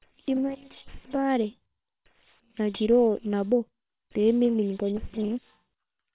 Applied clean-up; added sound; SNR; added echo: neural separator model SepFormer WHAM!.